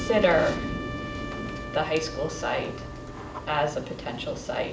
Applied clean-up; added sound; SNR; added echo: none; Trumpet; 13 dB; none.